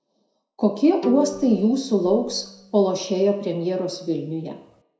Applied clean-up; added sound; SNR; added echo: none; Bowed string instrument; 16 dB; reverberation time 0.6 s.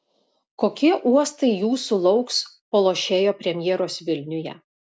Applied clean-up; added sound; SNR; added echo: none; none; none; none.